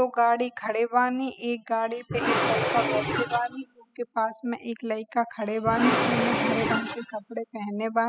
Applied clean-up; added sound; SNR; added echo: classical method spectral subtraction.